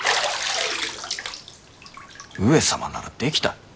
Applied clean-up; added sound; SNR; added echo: none; Bathtub (filling or washing); 3 dB; none.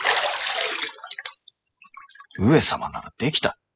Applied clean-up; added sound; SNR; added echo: classical method spectral subtraction.